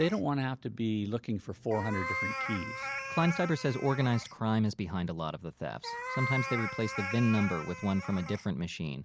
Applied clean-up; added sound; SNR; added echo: none; Meow; 8 dB; none.